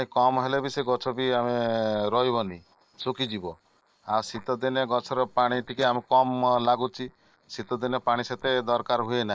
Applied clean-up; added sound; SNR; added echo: neural mask model Resemble Enhance denoiser.